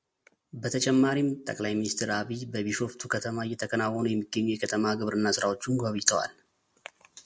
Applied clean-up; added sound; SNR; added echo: none; none; none; none.